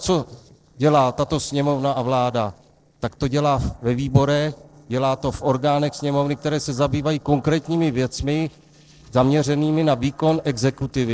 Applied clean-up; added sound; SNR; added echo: neural separator model SepFormer DNS4.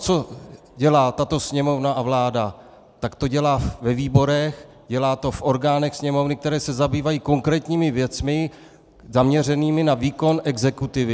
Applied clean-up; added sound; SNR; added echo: none; none; none; none.